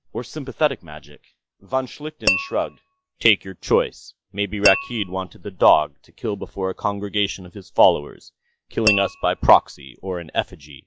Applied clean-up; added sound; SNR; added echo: classical method log-MMSE.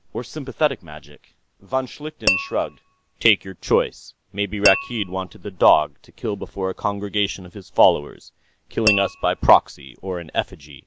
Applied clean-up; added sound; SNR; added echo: none; Tap / Glass; 5 dB; none.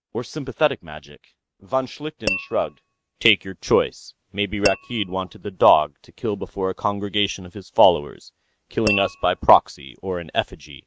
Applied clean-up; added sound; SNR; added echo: neural mask model RNNoise.